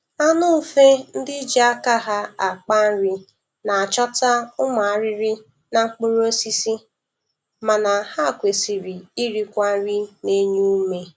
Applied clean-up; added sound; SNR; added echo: none; none; none; none.